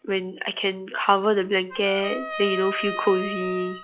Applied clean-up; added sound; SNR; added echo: classical method log-MMSE.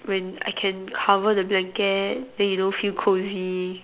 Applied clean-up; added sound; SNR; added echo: none; none; none; none.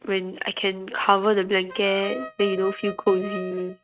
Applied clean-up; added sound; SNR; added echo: neural mask model RNNoise.